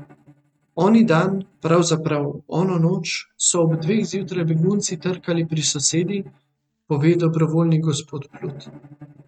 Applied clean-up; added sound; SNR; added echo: neural mask model RNNoise.